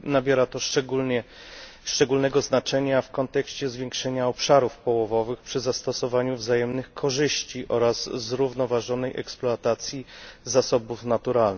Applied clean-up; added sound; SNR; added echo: none; none; none; none.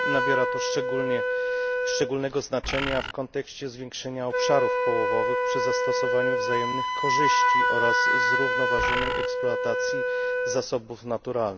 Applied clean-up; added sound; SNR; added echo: none; Wind instrument, woodwind instrument + Bird; -4 dB; none.